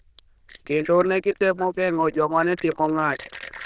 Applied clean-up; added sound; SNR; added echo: neural diffusion model UNIVERSE++.